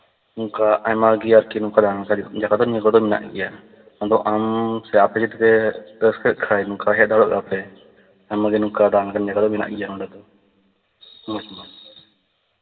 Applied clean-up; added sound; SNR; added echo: none; none; none; reverberation time 0.8 s.